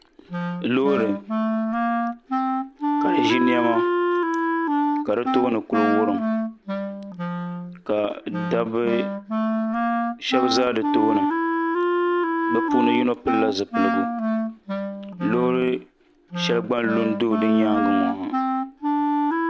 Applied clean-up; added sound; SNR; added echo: none; Wind instrument, woodwind instrument; -1 dB; none.